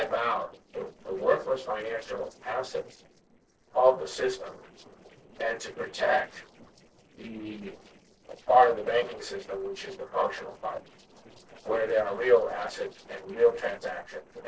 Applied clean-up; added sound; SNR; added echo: neural separator model SepFormer DNS4.